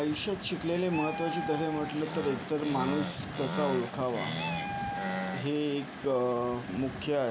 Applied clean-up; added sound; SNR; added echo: none; Meow + Animal; 6 dB; none.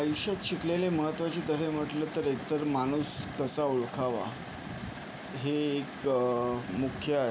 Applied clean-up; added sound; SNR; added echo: none; none; none; none.